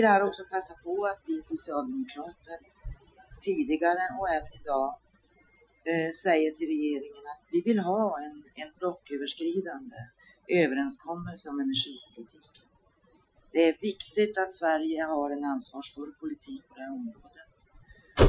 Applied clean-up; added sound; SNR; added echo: classical method Wiener filter.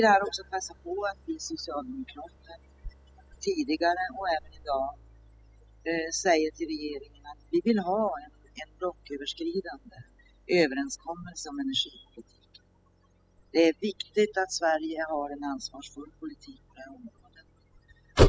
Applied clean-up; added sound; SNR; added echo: classical method spectral subtraction.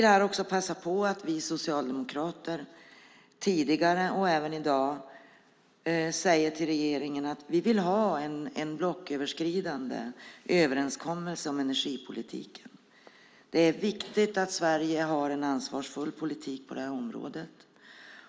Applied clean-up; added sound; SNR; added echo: none; none; none; none.